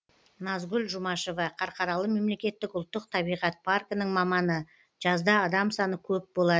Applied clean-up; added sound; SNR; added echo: none; none; none; none.